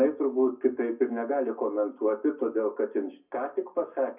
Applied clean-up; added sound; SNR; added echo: none; none; none; reverberation time 0.4 s.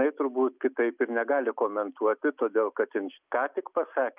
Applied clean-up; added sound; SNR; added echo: none; none; none; none.